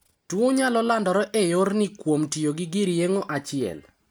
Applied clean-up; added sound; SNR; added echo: none; none; none; none.